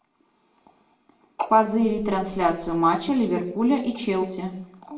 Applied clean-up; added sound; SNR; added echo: none; Meow; 19 dB; reverberation time 0.6 s.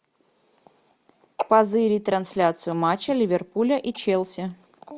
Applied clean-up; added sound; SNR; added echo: none; none; none; none.